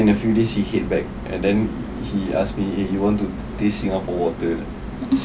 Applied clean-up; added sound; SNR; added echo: none; none; none; none.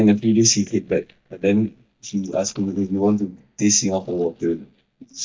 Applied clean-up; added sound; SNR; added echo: neural mask model DeepFilterNet 3.